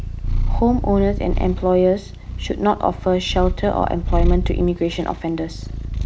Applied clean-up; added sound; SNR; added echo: none; Purr; 2 dB; none.